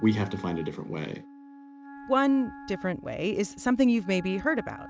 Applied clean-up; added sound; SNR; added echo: none; Wind instrument, woodwind instrument; 17 dB; none.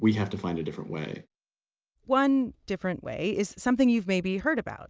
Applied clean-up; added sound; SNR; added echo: none; none; none; none.